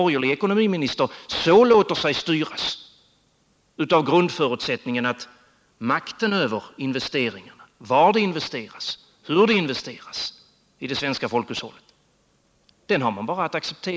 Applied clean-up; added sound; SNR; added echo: none; none; none; none.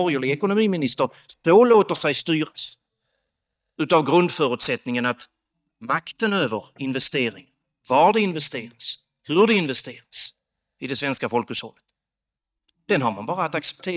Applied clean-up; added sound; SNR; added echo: neural mask model DeepFilterNet 3.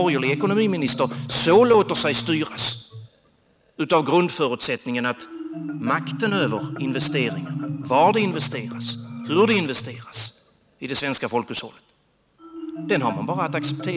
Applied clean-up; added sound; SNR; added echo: none; Marimba, xylophone; 9 dB; none.